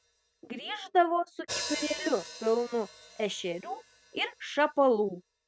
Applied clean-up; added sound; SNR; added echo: none; Hi-hat; 14 dB; none.